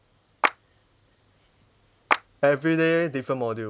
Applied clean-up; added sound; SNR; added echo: none; Clapping; 4 dB; none.